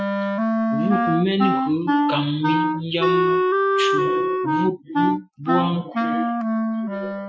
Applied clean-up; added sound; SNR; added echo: classical method Wiener filter.